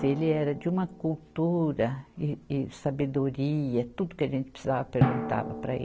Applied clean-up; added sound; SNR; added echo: none; Drum; 7 dB; none.